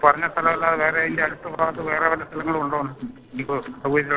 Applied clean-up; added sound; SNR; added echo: neural separator model SepFormer DNS4.